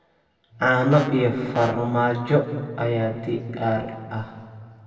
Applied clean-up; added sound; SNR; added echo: none; Brass instrument; 13 dB; reverberation time 2.0 s.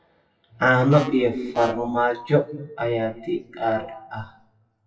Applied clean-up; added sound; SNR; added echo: classical method WPE with log-MMSE.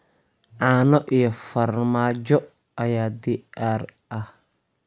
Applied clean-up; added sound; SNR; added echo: none; none; none; none.